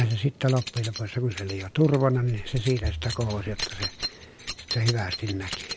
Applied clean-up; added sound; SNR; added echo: none; Keys jangling; 10 dB; none.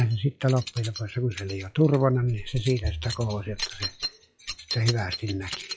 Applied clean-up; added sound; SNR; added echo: classical method log-MMSE.